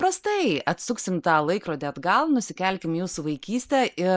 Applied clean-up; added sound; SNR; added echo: neural mask model Resemble Enhance denoiser.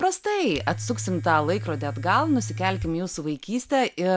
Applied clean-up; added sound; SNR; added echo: none; Domestic sounds, home sounds; 10 dB; none.